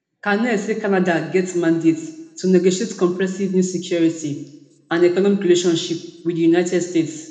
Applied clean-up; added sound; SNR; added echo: none; none; none; reverberation time 0.9 s.